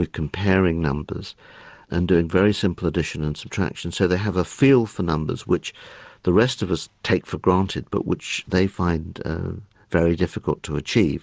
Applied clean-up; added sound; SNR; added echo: none; none; none; none.